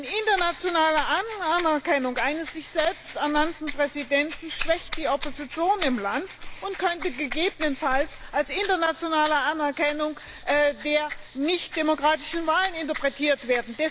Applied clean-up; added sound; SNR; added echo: neural mask model Resemble Enhance denoiser.